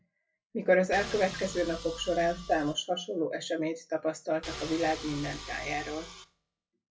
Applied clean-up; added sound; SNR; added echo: classical method WPE with log-MMSE.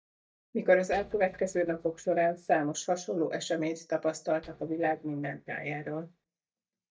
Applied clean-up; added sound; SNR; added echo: neural mask model DeepFilterNet 3.